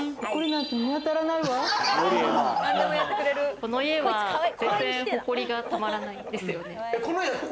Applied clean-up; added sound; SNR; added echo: none; Writing; 16 dB; none.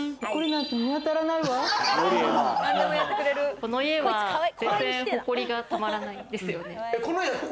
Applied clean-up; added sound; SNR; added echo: none; none; none; none.